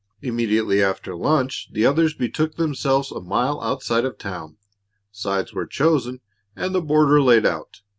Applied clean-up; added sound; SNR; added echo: none; none; none; none.